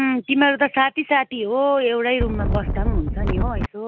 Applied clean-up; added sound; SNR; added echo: none; Wind; 0 dB; none.